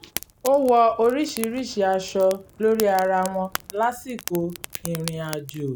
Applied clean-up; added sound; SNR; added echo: none; Fire; 15 dB; none.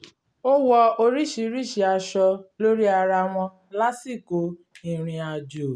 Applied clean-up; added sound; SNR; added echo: none; none; none; none.